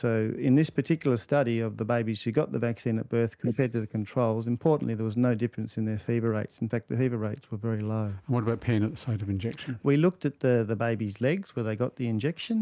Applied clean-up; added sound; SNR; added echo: neural mask model Resemble Enhance denoiser.